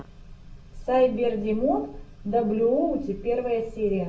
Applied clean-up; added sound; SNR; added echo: none; none; none; reverberation time 0.3 s.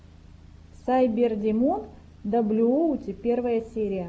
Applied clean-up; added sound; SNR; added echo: none; none; none; none.